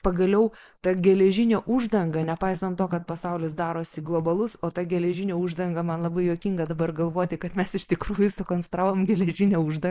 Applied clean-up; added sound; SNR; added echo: neural mask model Resemble Enhance denoiser.